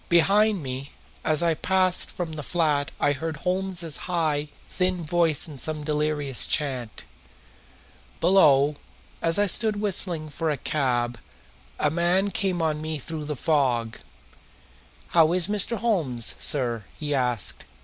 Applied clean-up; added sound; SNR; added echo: none; none; none; none.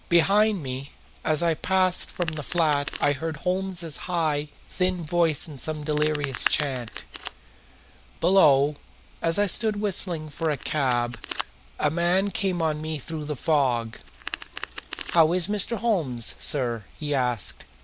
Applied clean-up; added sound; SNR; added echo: none; Domestic sounds, home sounds; 16 dB; none.